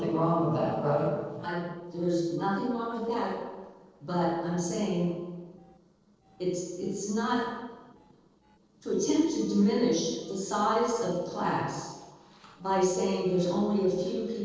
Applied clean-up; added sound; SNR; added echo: neural separator model SepFormer DNS4.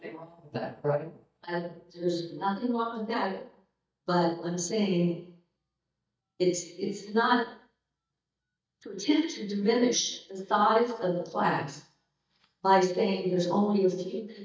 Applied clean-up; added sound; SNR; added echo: neural mask model DeepFilterNet 3.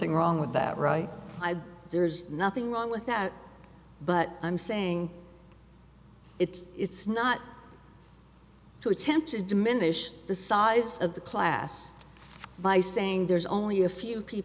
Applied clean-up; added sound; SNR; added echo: none; none; none; none.